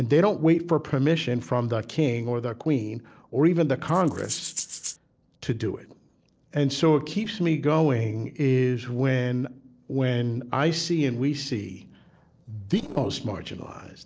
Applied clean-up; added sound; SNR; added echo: neural separator model SepFormer DNS4.